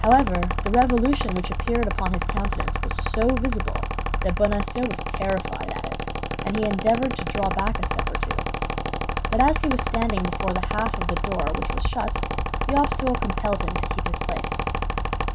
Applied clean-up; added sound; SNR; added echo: none; Mechanical fan; -1 dB; none.